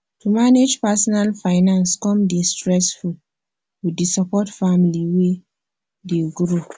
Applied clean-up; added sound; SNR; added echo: none; none; none; none.